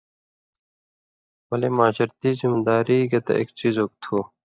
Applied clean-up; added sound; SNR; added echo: neural mask model DeepFilterNet 3.